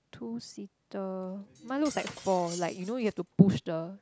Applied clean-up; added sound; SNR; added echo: none; Cutlery, silverware + Cutlery, silverware; 18 dB; none.